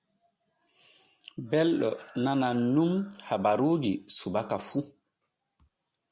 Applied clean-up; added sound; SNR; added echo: none; none; none; none.